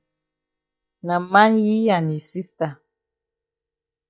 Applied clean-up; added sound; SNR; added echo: neural mask model DeepFilterNet 3.